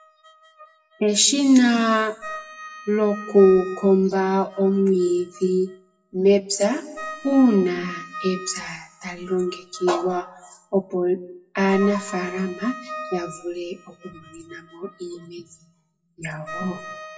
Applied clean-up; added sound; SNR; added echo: classical method WPE with log-MMSE.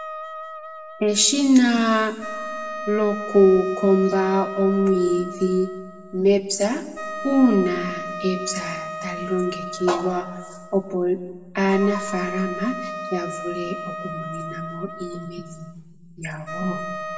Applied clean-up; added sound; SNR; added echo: none; Wind instrument, woodwind instrument; 11 dB; reverberation time 1.2 s.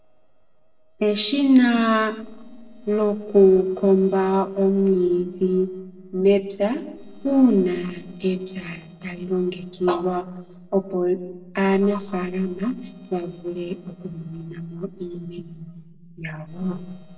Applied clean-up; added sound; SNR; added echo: neural separator model SepFormer DNS4.